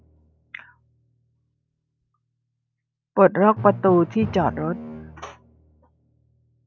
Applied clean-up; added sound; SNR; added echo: none; Drum; 14 dB; none.